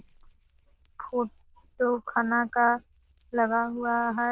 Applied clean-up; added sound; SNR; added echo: neural diffusion model UNIVERSE++.